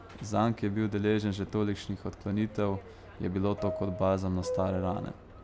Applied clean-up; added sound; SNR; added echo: none; Subway, metro, underground; 12 dB; none.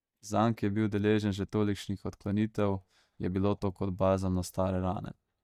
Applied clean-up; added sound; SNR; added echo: neural mask model DeepFilterNet 3.